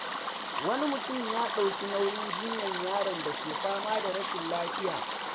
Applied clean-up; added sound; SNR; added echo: none; Stream; -2 dB; none.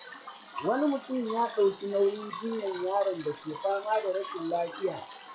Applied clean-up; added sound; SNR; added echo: classical method log-MMSE.